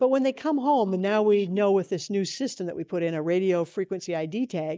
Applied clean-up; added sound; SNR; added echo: neural mask model DeepFilterNet 3.